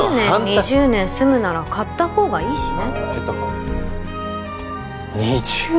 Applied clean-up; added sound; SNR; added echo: none; none; none; none.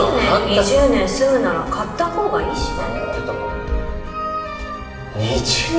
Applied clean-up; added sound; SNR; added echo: none; none; none; reverberation time 1.4 s.